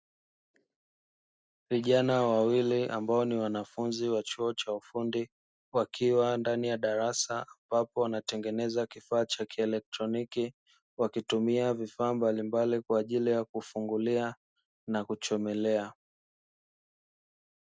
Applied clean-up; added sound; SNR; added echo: none; none; none; none.